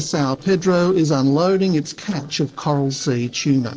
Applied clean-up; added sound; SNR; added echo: neural separator model SepFormer DNS4.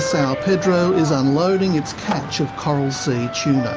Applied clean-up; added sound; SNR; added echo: none; Wind instrument, woodwind instrument; 11 dB; none.